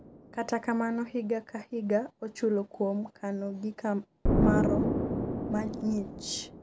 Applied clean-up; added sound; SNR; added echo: none; Explosion; 0 dB; none.